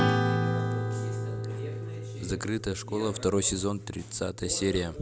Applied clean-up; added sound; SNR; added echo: none; Acoustic guitar / Strum; 0 dB; none.